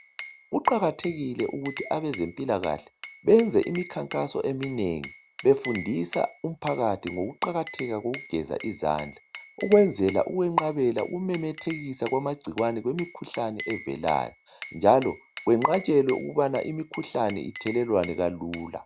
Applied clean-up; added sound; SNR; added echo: none; Glass; 12 dB; none.